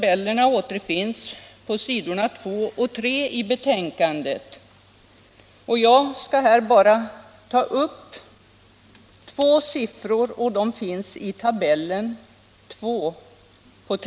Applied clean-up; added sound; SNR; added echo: none; none; none; none.